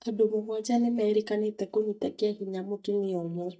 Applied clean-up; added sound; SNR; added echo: neural mask model DeepFilterNet 3.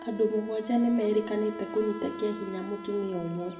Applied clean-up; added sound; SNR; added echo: none; Insect; 12 dB; reverberation time 0.7 s.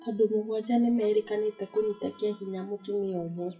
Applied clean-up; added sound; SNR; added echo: classical method WPE with log-MMSE.